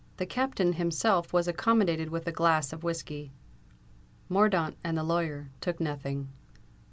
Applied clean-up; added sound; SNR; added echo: none; none; none; none.